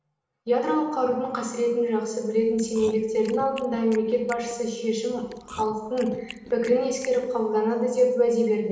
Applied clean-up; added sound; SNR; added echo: none; Chewing, mastication; 20 dB; reverberation time 0.8 s.